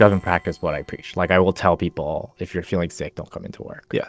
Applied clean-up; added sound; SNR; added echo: neural separator model SepFormer DNS4.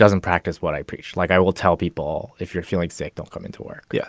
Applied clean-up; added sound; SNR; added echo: none; none; none; none.